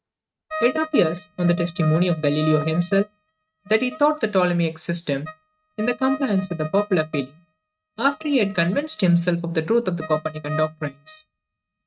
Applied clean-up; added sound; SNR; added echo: neural mask model RNNoise.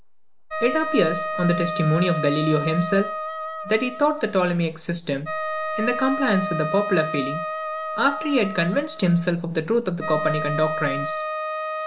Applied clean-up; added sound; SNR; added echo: none; Wind instrument, woodwind instrument; 5 dB; none.